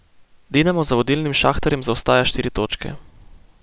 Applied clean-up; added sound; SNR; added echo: none; none; none; none.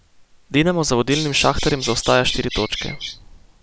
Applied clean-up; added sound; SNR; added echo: none; Bird vocalization, bird call, bird song; 9 dB; none.